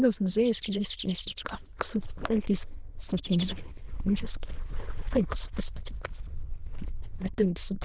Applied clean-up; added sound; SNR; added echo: neural diffusion model UNIVERSE++.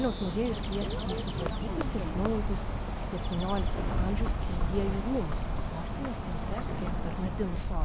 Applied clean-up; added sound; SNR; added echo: none; Bird; -4 dB; none.